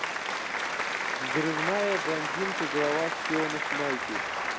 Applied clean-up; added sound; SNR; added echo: none; Applause; -2 dB; none.